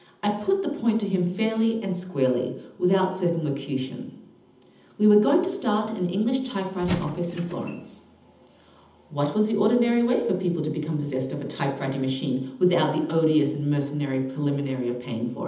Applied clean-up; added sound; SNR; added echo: none; Squeak / Wood; 12 dB; reverberation time 0.8 s.